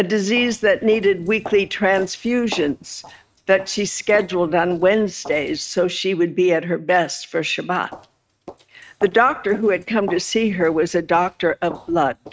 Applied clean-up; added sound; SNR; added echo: neural mask model RNNoise.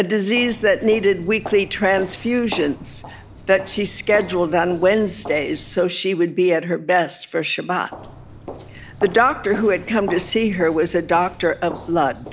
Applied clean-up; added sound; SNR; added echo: none; Walk, footsteps; 17 dB; none.